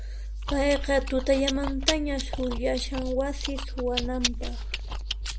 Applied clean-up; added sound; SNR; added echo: none; Chewing, mastication; 2 dB; none.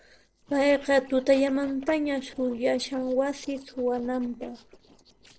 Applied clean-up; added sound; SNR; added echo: neural separator model SepFormer DNS4.